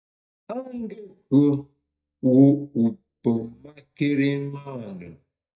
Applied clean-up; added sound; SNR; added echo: neural mask model DeepFilterNet 3.